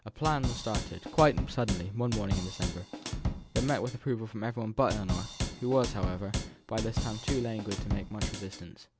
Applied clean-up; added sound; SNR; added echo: none; Drum / Drum kit; 3 dB; none.